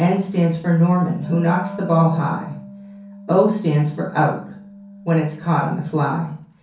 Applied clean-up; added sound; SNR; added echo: none; Wind instrument, woodwind instrument; 17 dB; reverberation time 0.6 s.